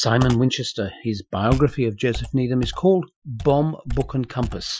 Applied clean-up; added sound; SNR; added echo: classical method Wiener filter.